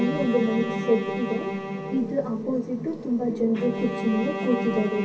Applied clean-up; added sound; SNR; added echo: none; Bowed string instrument; 6 dB; reverberation time 0.3 s.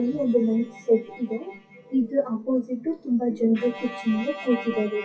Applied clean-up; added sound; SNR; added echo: classical method WPE with log-MMSE.